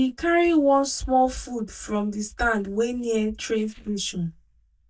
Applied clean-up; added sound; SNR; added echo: neural mask model DeepFilterNet 3.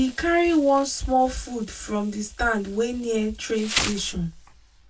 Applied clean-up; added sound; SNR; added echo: none; Insect; 12 dB; reverberation time 0.1 s.